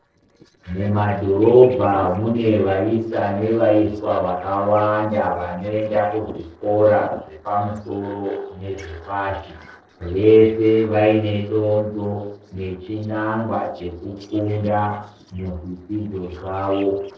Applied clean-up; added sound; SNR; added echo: neural separator model SepFormer DNS4.